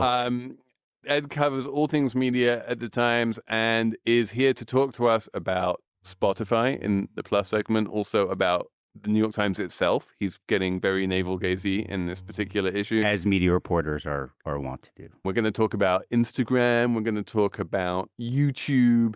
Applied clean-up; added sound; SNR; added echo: neural mask model DeepFilterNet 3.